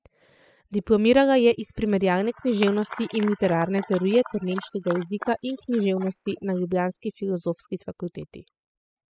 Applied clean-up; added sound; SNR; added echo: classical method spectral subtraction.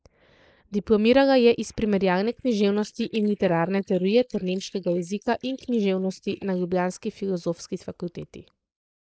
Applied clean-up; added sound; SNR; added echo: neural mask model Resemble Enhance denoiser.